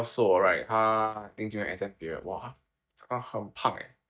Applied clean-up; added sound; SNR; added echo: neural mask model DeepFilterNet 3.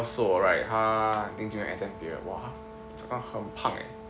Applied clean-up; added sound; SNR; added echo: none; Brass instrument; 14 dB; none.